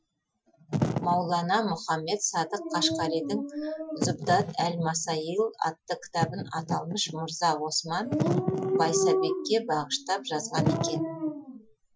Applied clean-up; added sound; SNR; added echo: classical method Wiener filter.